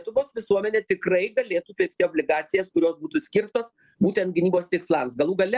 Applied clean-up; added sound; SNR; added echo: none; none; none; none.